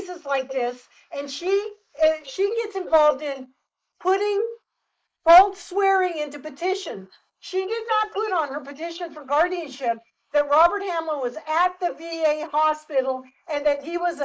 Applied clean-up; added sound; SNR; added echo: neural mask model Resemble Enhance denoiser.